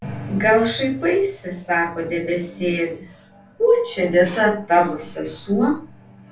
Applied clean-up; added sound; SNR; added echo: none; none; none; reverberation time 0.3 s.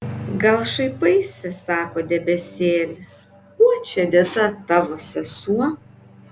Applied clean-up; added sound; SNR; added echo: none; none; none; none.